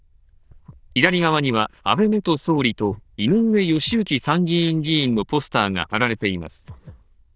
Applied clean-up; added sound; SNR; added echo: neural diffusion model UNIVERSE++.